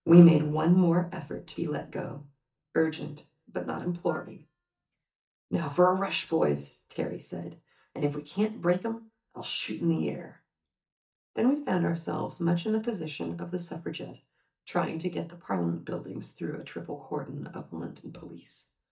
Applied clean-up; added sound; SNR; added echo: neural mask model DeepFilterNet 3.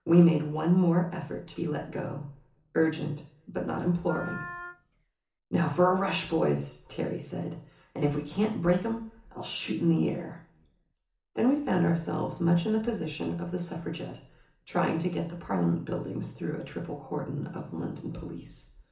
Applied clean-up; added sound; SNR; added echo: none; Wind instrument, woodwind instrument; 13 dB; reverberation time 0.7 s.